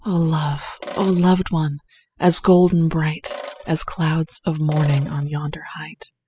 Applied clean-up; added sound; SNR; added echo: classical method spectral subtraction.